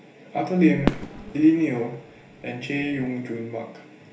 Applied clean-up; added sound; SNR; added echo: none; Fireworks; 8 dB; reverberation time 0.3 s.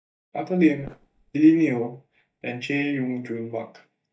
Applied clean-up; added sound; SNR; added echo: neural mask model DeepFilterNet 3.